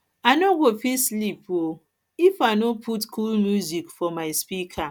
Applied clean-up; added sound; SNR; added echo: none; none; none; none.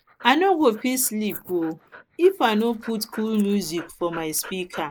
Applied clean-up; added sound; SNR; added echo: neural mask model Resemble Enhance denoiser.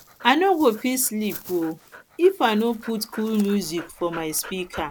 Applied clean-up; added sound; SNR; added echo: none; Dog; 19 dB; none.